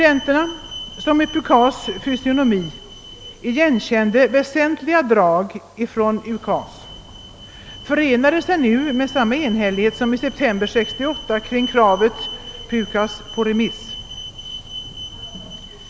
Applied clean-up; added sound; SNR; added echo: none; Alarm; 15 dB; none.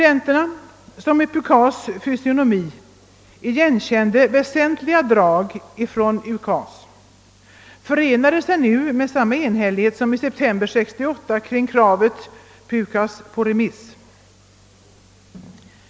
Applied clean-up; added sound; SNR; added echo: none; none; none; none.